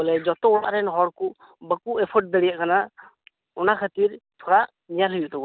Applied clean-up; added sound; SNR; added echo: none; none; none; none.